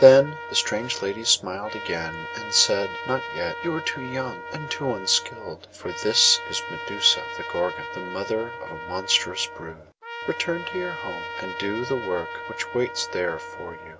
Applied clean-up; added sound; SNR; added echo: none; Trumpet; 10 dB; none.